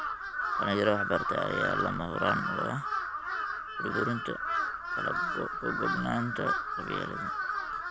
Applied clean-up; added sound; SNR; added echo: none; Crow; -1 dB; none.